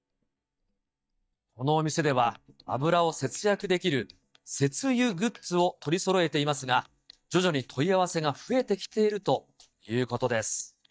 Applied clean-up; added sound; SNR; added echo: neural mask model DeepFilterNet 3.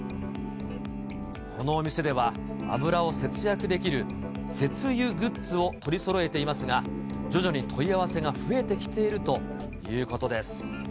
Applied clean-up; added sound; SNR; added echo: none; Bowed string instrument; 7 dB; none.